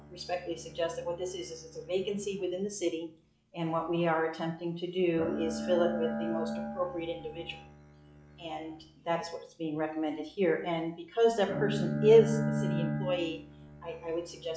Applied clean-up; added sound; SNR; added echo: classical method log-MMSE.